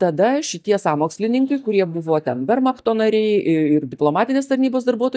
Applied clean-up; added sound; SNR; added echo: neural mask model DeepFilterNet 3.